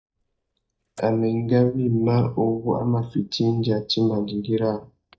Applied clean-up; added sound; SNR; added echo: neural mask model DeepFilterNet 3.